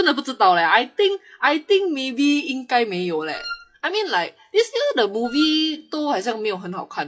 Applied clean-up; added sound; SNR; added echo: classical method WPE with log-MMSE.